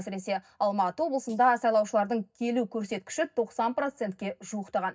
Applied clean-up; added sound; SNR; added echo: neural mask model DeepFilterNet 3.